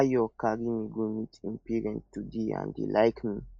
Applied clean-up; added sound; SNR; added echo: neural mask model DeepFilterNet 3.